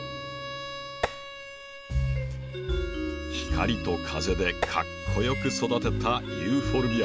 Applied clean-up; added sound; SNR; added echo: none; Bowed string instrument + Tap; 9 dB; none.